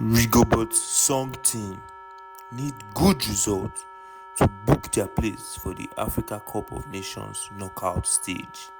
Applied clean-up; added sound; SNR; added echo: none; Wind instrument, woodwind instrument; 18 dB; none.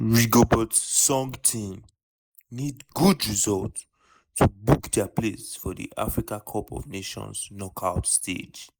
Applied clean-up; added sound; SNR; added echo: neural mask model Resemble Enhance denoiser.